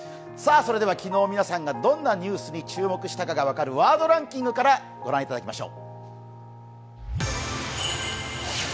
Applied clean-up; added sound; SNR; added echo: none; none; none; none.